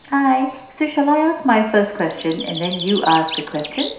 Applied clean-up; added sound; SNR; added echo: none; Bird; 13 dB; reverberation time 0.7 s.